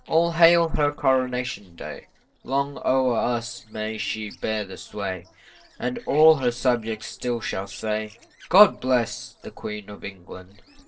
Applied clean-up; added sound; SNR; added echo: neural separator model SepFormer DNS4.